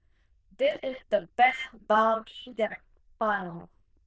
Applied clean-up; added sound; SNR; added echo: neural diffusion model UNIVERSE++.